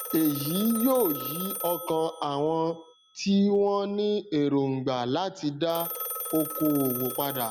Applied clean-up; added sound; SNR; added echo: none; Telephone; 10 dB; none.